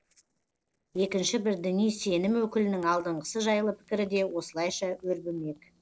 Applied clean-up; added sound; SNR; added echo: neural separator model SepFormer DNS4.